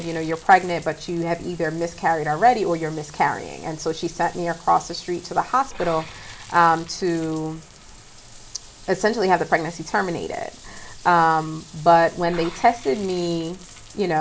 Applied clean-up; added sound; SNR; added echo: none; Bathtub (filling or washing) / Water; 19 dB; none.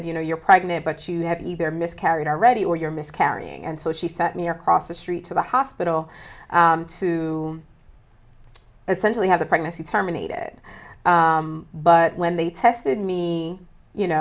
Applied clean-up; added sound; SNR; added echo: none; none; none; none.